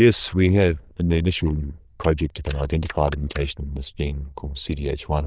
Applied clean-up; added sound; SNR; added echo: neural diffusion model UNIVERSE++.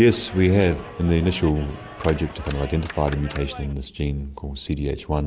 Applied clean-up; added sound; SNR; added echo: none; Clapping; 16 dB; none.